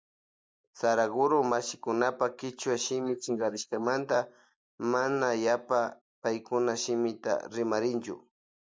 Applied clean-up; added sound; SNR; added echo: neural mask model Resemble Enhance denoiser.